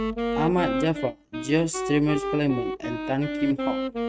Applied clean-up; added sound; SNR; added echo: neural mask model RNNoise.